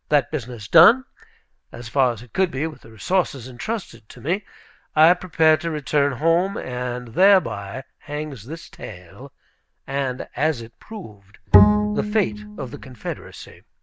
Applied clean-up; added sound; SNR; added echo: none; Bowed string instrument; -3 dB; none.